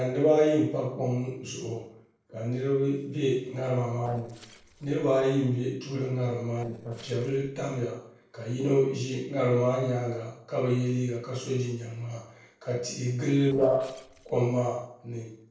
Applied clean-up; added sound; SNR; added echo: neural separator model SepFormer DNS4.